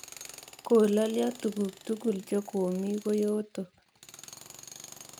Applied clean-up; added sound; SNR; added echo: none; Tools; 19 dB; none.